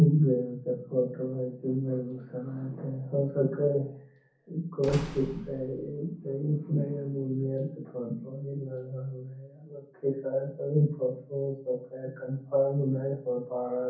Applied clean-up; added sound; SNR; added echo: none; Slam / Wood; 15 dB; reverberation time 0.6 s.